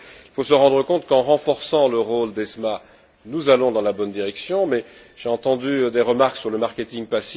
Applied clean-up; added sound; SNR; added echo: none; none; none; none.